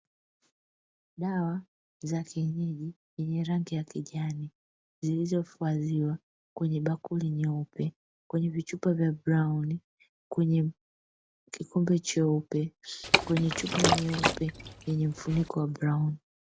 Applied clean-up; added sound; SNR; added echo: none; Liquid; -1 dB; none.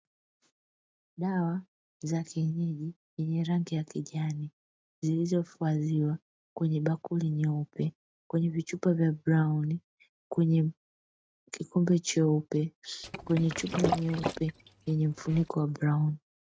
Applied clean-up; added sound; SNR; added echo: neural mask model RNNoise.